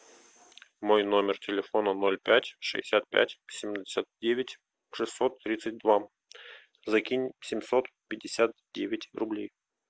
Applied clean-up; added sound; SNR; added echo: none; none; none; none.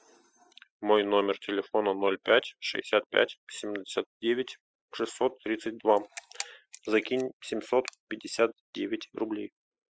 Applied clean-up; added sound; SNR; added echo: classical method spectral subtraction.